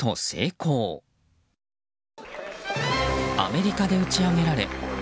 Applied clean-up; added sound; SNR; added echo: none; none; none; none.